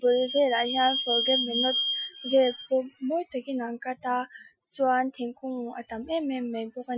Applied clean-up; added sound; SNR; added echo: classical method Wiener filter.